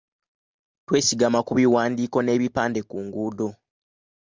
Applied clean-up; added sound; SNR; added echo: none; none; none; none.